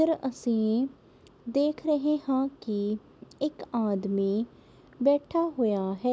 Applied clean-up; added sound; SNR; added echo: none; none; none; none.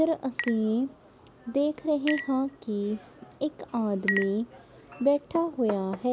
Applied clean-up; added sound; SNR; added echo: none; Chink, clink; 9 dB; none.